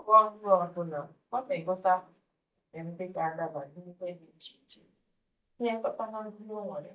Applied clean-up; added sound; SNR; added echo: neural mask model DeepFilterNet 3.